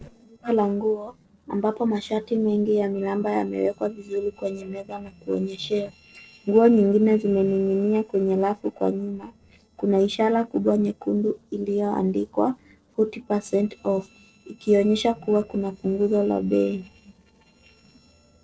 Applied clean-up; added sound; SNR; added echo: neural separator model SepFormer DNS4.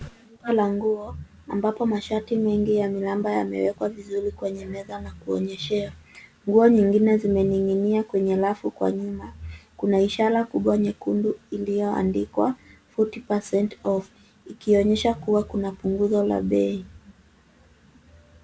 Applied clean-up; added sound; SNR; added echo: none; none; none; none.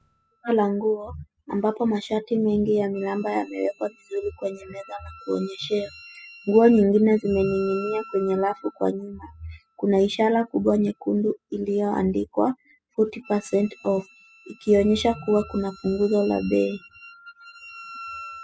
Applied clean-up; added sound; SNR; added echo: classical method spectral subtraction.